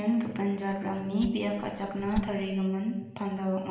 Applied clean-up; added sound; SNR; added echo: none; Rattle (instrument); 14 dB; reverberation time 1.1 s.